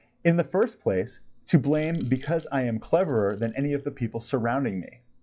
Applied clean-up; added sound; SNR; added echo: classical method log-MMSE.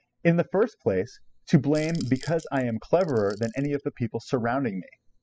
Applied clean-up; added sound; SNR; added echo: classical method spectral subtraction.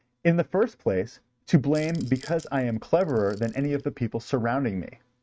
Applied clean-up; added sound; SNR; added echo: neural mask model RNNoise.